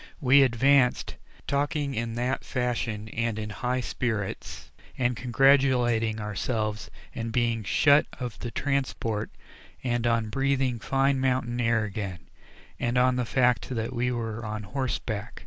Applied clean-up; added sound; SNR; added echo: neural mask model Resemble Enhance denoiser.